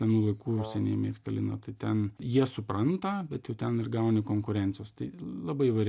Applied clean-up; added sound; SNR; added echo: none; Brass instrument; 15 dB; none.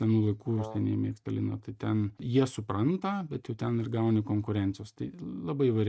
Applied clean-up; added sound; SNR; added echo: neural mask model RNNoise.